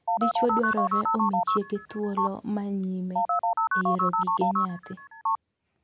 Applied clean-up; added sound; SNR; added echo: none; Telephone; -5 dB; none.